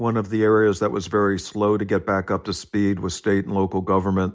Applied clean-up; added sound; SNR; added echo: none; none; none; none.